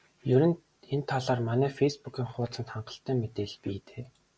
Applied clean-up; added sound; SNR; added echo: none; none; none; none.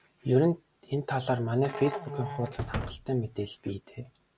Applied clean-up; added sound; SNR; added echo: none; Slam + Musical instrument; 9 dB; none.